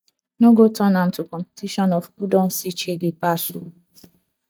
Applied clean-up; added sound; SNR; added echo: neural mask model DeepFilterNet 3.